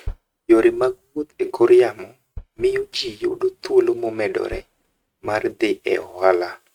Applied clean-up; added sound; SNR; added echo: neural mask model RNNoise.